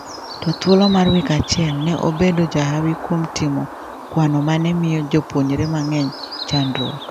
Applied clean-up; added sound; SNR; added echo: none; Bird; 12 dB; none.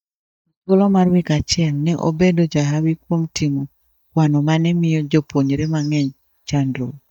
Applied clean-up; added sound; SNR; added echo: neural mask model DeepFilterNet 3.